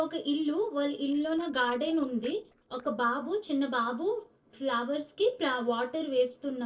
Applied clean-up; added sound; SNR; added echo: neural separator model SepFormer DNS4.